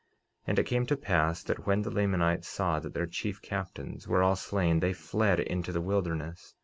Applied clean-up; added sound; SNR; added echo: none; none; none; none.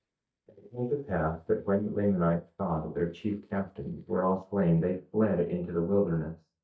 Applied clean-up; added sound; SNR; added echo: neural mask model DeepFilterNet 3.